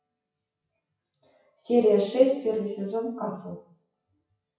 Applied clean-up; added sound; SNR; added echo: classical method WPE with log-MMSE.